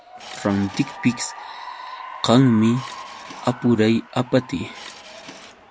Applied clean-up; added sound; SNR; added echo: none; Subway, metro, underground / Engine + Applause / Cheering; 15 dB; none.